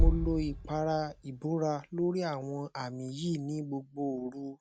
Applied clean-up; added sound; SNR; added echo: none; Bass drum; 1 dB; none.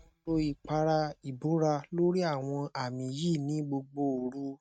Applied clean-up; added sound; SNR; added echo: neural mask model RNNoise.